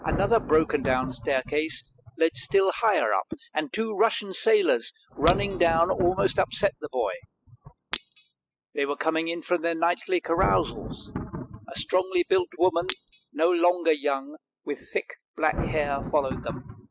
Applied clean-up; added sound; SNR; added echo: classical method spectral subtraction.